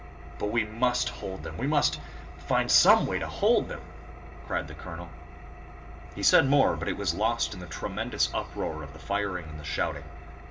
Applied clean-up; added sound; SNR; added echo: none; Engine; 13 dB; reverberation time 0.4 s.